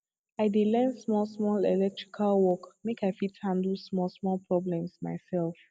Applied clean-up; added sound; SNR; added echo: none; none; none; none.